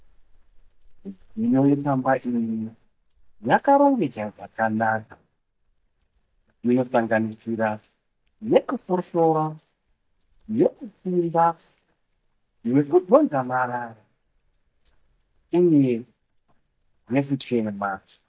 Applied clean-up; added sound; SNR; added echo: neural mask model DeepFilterNet 3.